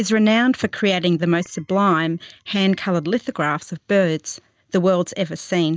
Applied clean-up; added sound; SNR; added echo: neural mask model DeepFilterNet 3.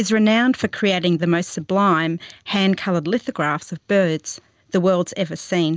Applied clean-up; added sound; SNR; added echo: none; none; none; none.